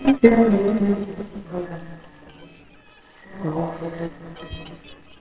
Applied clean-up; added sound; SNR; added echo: neural separator model SepFormer WHAMR!.